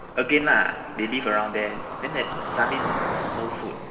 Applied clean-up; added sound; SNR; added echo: none; Cricket; 5 dB; reverberation time 2.3 s.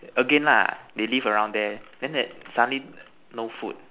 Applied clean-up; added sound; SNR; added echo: none; none; none; none.